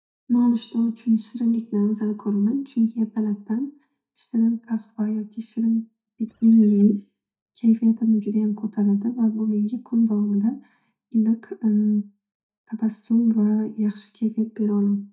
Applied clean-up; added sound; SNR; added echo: neural mask model DeepFilterNet 3.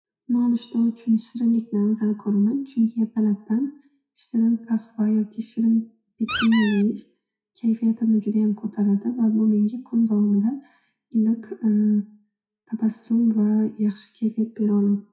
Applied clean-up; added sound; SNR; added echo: classical method WPE with log-MMSE.